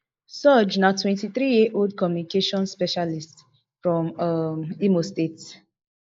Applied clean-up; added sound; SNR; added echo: neural mask model Resemble Enhance denoiser.